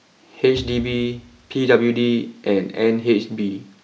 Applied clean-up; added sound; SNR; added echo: none; Bass drum / Thump, thud; 18 dB; none.